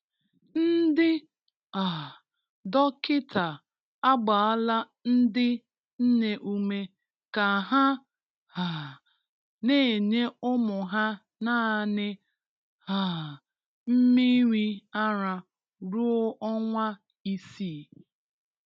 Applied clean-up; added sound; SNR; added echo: none; none; none; none.